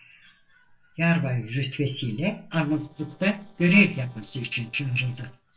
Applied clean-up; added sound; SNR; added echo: neural separator model SepFormer DNS4.